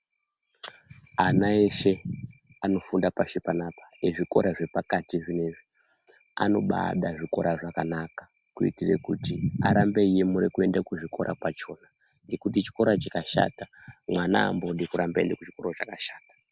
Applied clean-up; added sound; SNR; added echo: none; none; none; none.